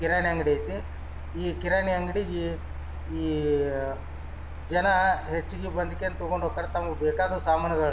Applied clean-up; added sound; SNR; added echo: none; Mechanical fan; 7 dB; none.